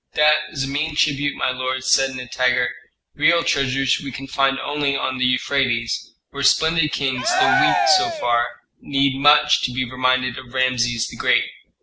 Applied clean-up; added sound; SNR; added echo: none; Cheering; -1 dB; none.